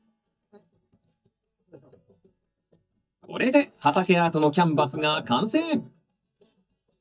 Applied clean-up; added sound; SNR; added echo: neural mask model DeepFilterNet 3.